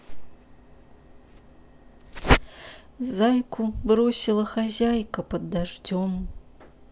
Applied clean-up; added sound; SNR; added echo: none; none; none; none.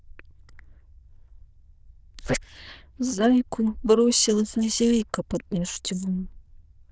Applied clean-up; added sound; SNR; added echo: neural diffusion model UNIVERSE++.